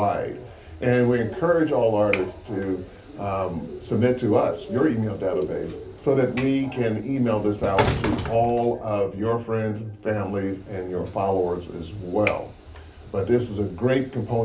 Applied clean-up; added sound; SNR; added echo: none; Sliding door / Train; 12 dB; reverberation time 0.3 s.